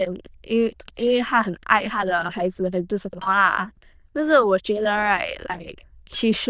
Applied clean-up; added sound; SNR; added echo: neural diffusion model UNIVERSE++.